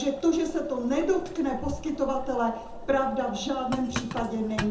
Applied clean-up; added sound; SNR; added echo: none; Boiling; 11 dB; reverberation time 0.5 s.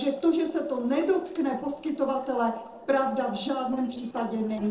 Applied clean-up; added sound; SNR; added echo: neural separator model SepFormer DNS4.